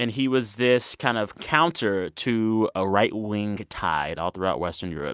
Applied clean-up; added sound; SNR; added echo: none; none; none; none.